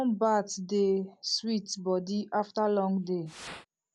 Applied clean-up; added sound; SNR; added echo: none; Fire; 15 dB; none.